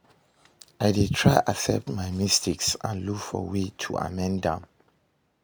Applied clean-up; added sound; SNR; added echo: none; none; none; none.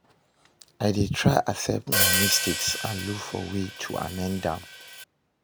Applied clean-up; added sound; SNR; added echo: none; Hi-hat; 0 dB; none.